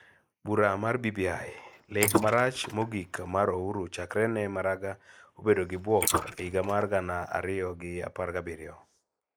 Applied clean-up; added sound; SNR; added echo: neural mask model Resemble Enhance denoiser.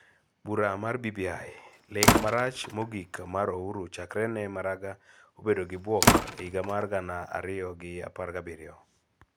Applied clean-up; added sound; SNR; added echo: none; Slam; -4 dB; none.